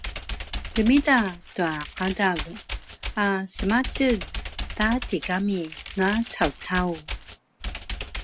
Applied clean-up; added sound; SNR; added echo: none; Computer keyboard; 8 dB; none.